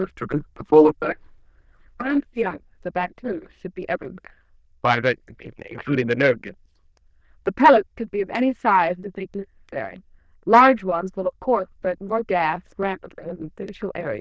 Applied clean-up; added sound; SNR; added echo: neural diffusion model UNIVERSE++.